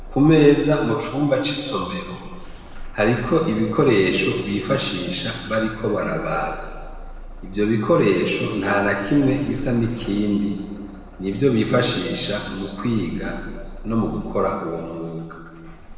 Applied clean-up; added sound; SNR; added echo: none; Engine starting / Bus; 16 dB; reverberation time 1.6 s.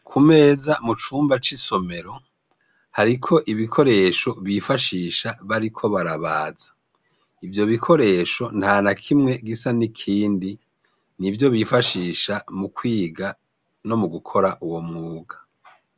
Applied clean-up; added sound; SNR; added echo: none; none; none; none.